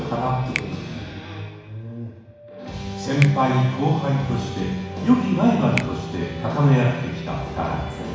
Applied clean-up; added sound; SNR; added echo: none; Finger snapping; 17 dB; reverberation time 1.1 s.